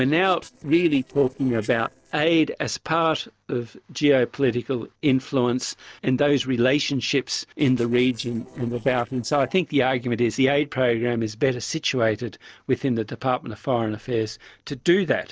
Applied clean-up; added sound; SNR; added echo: neural separator model SepFormer DNS4.